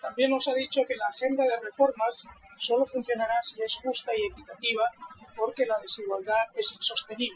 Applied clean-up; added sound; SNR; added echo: classical method Wiener filter.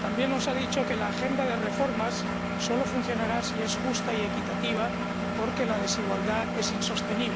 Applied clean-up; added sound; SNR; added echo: none; Engine; 0 dB; none.